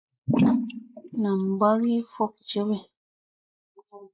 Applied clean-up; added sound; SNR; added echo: neural mask model Resemble Enhance denoiser.